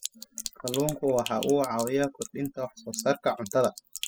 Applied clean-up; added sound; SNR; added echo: classical method spectral subtraction.